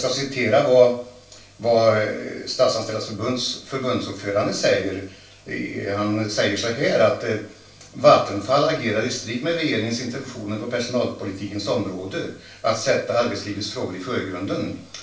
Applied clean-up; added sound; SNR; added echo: none; none; none; reverberation time 0.3 s.